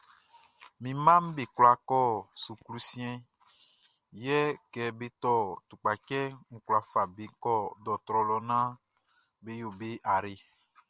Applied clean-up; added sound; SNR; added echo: none; none; none; none.